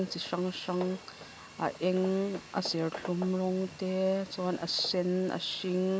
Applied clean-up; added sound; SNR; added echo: none; Vehicle + Hammer / Wood; 17 dB; none.